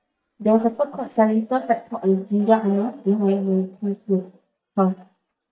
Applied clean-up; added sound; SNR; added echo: neural mask model DeepFilterNet 3.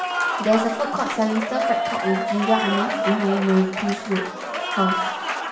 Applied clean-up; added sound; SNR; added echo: none; Applause; 2 dB; reverberation time 0.7 s.